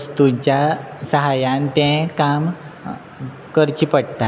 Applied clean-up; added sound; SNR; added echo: none; none; none; none.